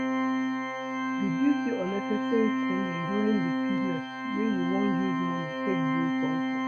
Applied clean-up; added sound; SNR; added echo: none; Organ; -3 dB; none.